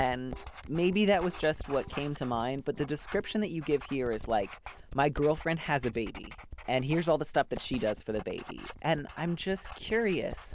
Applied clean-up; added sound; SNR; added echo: none; Writing; 14 dB; none.